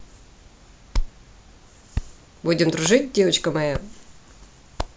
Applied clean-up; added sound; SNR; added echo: none; Hands; 7 dB; none.